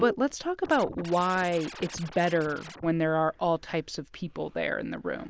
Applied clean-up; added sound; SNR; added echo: none; Scratching (performance technique); 16 dB; none.